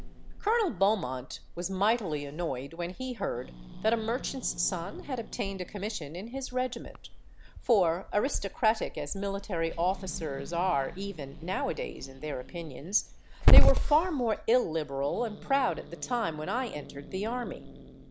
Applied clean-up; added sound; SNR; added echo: none; Growling / Hiss; -1 dB; none.